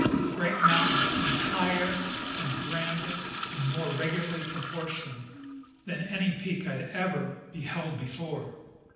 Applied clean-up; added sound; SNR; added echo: none; Toilet flush / Gurgling; -1 dB; reverberation time 0.9 s.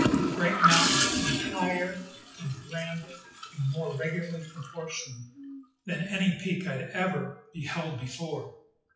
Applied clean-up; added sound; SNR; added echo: classical method WPE with log-MMSE.